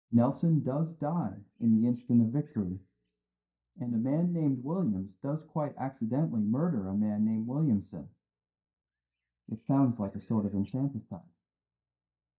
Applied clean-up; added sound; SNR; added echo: neural mask model DeepFilterNet 3.